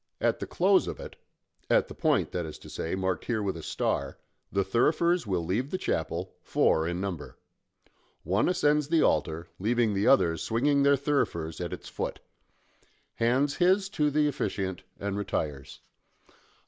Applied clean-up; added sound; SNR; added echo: none; none; none; none.